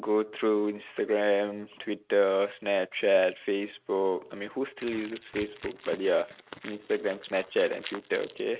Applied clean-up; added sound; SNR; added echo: neural mask model RNNoise.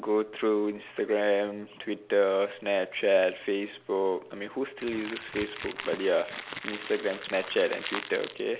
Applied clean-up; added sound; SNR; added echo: none; Crackle; 11 dB; none.